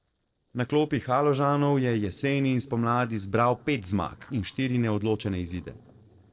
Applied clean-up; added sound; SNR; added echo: neural separator model SepFormer DNS4.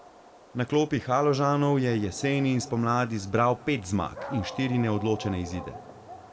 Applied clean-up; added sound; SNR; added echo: none; Dog; 16 dB; reverberation time 2.0 s.